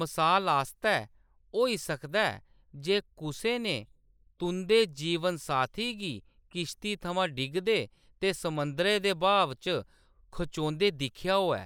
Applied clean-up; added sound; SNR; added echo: neural mask model Resemble Enhance denoiser.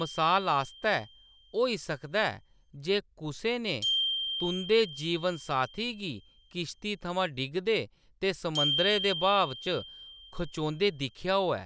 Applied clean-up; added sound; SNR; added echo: none; Glockenspiel; 8 dB; none.